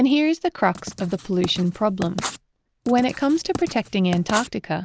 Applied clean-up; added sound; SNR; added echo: none; Writing; 12 dB; none.